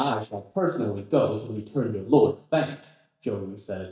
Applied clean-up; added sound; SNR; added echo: neural mask model DeepFilterNet 3.